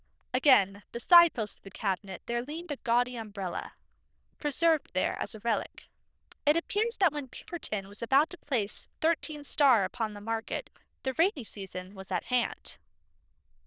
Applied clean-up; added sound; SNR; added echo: neural diffusion model UNIVERSE++.